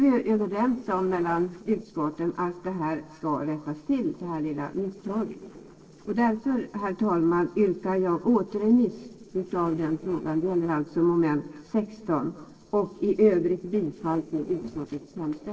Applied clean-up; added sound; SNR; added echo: neural separator model SepFormer DNS4.